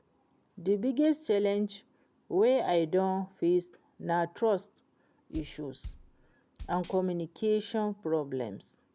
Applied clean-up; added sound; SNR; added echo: none; Bass drum; 16 dB; none.